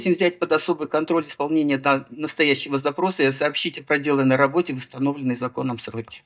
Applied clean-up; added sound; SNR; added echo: neural mask model DeepFilterNet 3.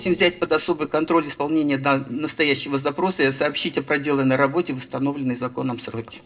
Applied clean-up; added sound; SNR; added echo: neural separator model SepFormer DNS4.